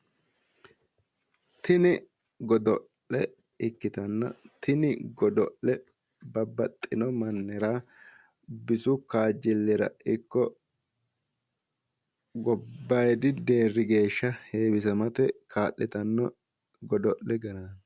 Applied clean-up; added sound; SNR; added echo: none; none; none; none.